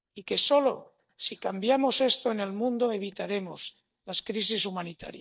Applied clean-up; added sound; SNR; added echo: neural mask model DeepFilterNet 3.